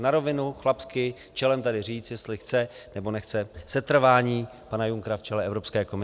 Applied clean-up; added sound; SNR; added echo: none; none; none; none.